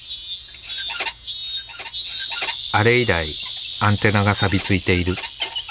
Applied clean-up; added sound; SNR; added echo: none; none; none; none.